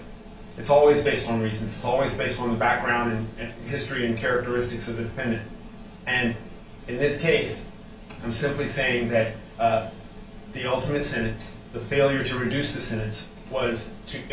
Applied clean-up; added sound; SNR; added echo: none; none; none; reverberation time 0.3 s.